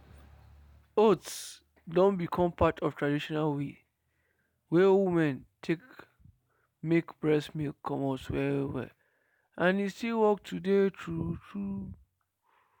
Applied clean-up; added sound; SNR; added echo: none; none; none; none.